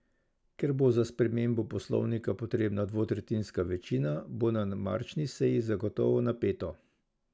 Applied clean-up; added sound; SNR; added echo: none; none; none; none.